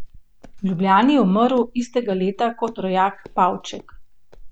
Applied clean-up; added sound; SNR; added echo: none; Walk, footsteps; 18 dB; none.